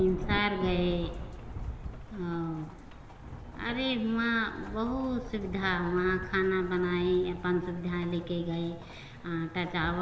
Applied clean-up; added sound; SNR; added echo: none; Rain / Thunderstorm; 10 dB; reverberation time 1.4 s.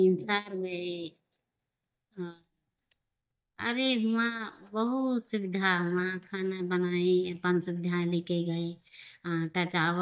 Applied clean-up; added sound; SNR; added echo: neural mask model DeepFilterNet 3.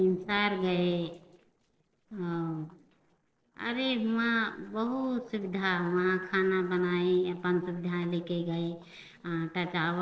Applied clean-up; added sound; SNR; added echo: neural separator model SepFormer DNS4.